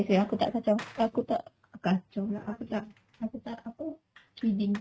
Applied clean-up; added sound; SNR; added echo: neural mask model RNNoise.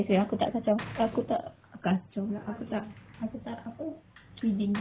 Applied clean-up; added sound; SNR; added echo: none; Sliding door / Slam; 17 dB; none.